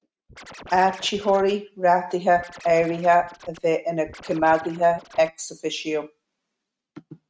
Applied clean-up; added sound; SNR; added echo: neural mask model RNNoise.